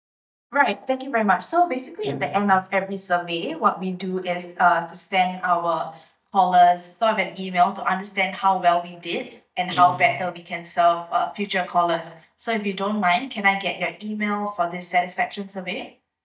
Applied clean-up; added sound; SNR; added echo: neural mask model DeepFilterNet 3.